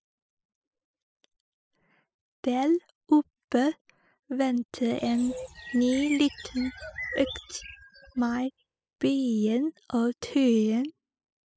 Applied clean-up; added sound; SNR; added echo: classical method spectral subtraction.